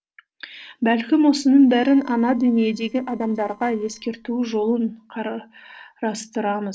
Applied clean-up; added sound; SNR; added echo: neural separator model SepFormer DNS4.